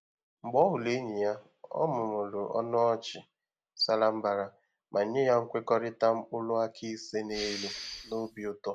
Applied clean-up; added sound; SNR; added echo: none; Respiratory sounds; 10 dB; none.